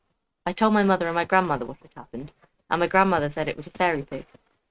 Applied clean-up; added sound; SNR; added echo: neural mask model RNNoise.